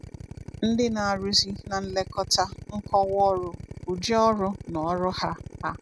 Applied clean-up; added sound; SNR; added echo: none; Drill; 14 dB; none.